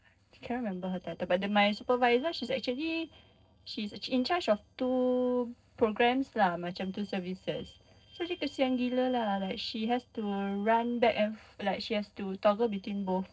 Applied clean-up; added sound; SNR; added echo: neural separator model SepFormer DNS4.